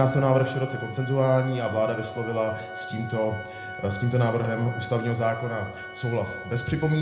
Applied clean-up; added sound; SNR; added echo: none; Organ; 12 dB; reverberation time 0.9 s.